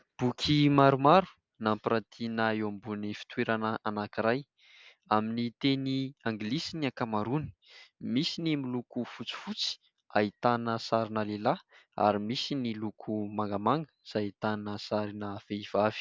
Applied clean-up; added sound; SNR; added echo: none; none; none; none.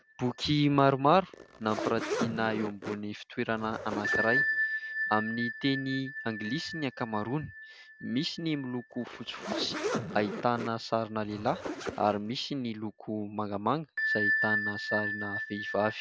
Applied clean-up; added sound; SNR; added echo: none; Bell + Zipper (clothing); 4 dB; none.